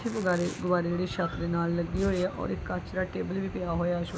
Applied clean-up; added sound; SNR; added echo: none; Cricket + Zipper (clothing); 18 dB; none.